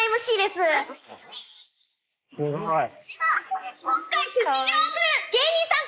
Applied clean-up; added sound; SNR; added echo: neural mask model Resemble Enhance denoiser.